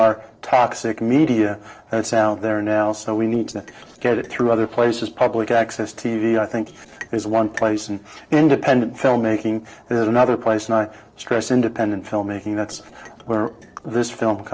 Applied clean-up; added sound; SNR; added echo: neural separator model SepFormer DNS4.